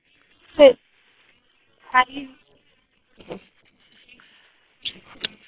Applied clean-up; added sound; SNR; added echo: neural separator model SepFormer WHAM!.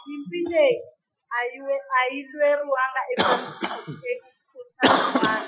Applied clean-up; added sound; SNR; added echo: classical method Wiener filter.